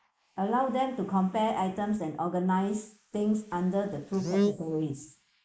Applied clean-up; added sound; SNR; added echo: neural mask model Resemble Enhance denoiser.